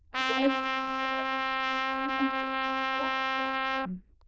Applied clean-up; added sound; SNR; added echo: neural diffusion model UNIVERSE++.